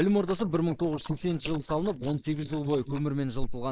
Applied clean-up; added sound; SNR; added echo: neural mask model Resemble Enhance denoiser.